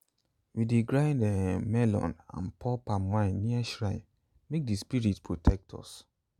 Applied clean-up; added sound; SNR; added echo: none; none; none; none.